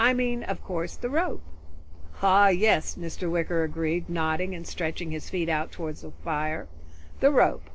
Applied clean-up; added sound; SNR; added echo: none; none; none; none.